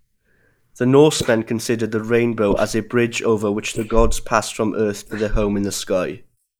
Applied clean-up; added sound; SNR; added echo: neural mask model Resemble Enhance denoiser.